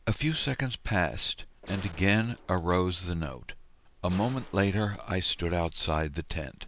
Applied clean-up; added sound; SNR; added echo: none; Gunshot, gunfire; 18 dB; none.